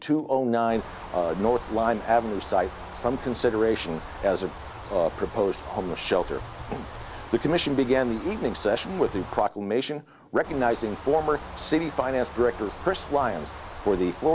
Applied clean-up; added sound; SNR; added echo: none; Bird; 13 dB; none.